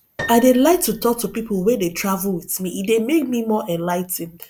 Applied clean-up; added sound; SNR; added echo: none; Piano; 17 dB; none.